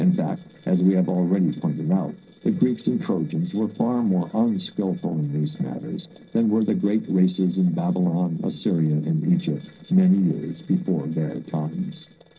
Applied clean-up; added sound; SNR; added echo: neural separator model SepFormer DNS4.